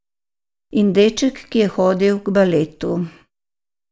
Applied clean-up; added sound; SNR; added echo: none; none; none; none.